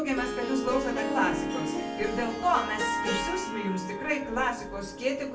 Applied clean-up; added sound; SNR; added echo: none; Harp; 2 dB; reverberation time 0.3 s.